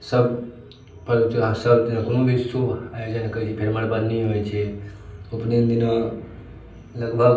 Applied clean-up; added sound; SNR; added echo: none; none; none; reverberation time 0.6 s.